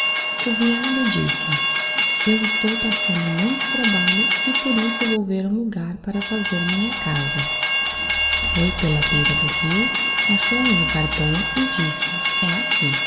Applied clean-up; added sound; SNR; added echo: none; Train; -2 dB; reverberation time 1.6 s.